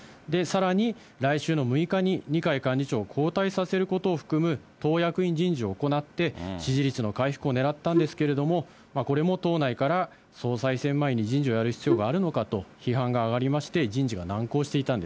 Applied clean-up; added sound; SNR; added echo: none; Wind instrument, woodwind instrument; 3 dB; none.